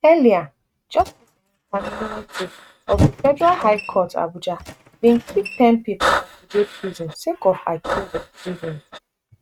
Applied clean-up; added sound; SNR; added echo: neural mask model RNNoise.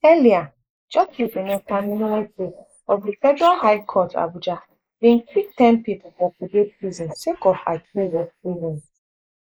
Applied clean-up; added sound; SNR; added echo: neural mask model Resemble Enhance denoiser.